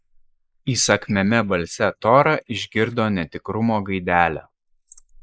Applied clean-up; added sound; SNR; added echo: neural mask model Resemble Enhance denoiser.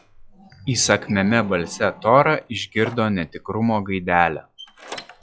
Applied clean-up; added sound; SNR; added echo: classical method log-MMSE.